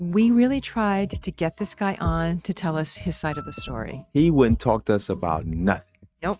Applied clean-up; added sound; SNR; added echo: neural mask model RNNoise.